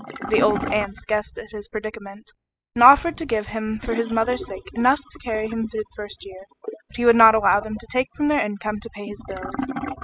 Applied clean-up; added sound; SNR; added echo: classical method spectral subtraction.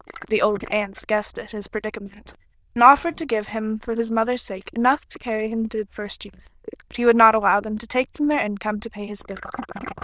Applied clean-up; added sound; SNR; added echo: neural diffusion model UNIVERSE++.